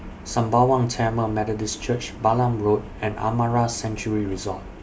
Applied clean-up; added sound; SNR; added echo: none; none; none; none.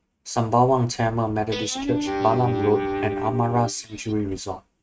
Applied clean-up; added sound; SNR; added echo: neural mask model RNNoise.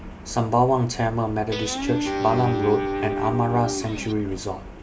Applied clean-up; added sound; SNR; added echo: none; Guitar; 4 dB; none.